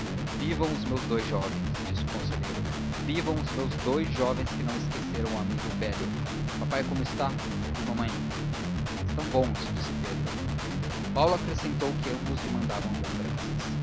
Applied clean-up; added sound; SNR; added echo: none; Guitar; -3 dB; none.